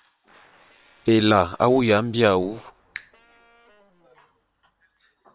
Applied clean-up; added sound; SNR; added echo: neural separator model SepFormer WHAM!.